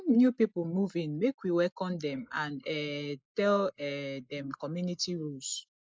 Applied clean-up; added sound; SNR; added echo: neural mask model Resemble Enhance denoiser.